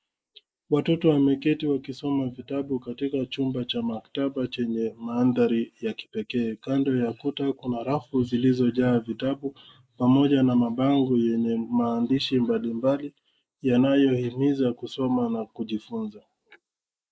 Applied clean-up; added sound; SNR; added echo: neural mask model Resemble Enhance denoiser.